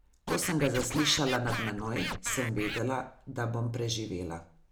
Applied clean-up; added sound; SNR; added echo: none; Scratching (performance technique); 5 dB; none.